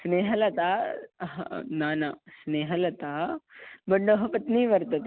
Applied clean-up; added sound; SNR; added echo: none; none; none; none.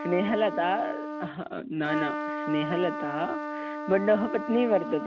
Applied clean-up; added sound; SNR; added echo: none; Trumpet; 6 dB; none.